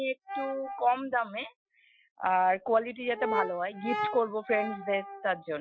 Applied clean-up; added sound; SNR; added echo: classical method Wiener filter.